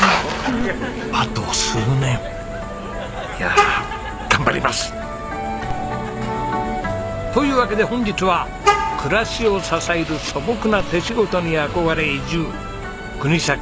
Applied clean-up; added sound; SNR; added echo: none; Vehicle horn, car horn, honking; 7 dB; none.